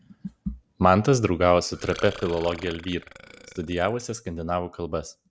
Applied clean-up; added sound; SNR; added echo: none; Burping, eructation; 17 dB; none.